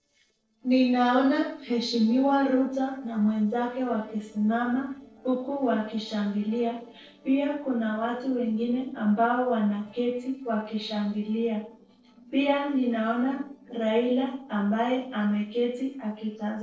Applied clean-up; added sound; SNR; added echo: neural separator model SepFormer DNS4.